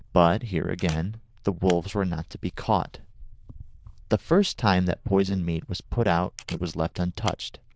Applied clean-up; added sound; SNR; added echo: neural diffusion model UNIVERSE++.